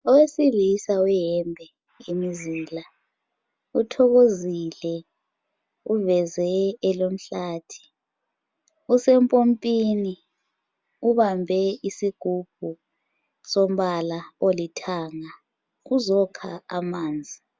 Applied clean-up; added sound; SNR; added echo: none; none; none; none.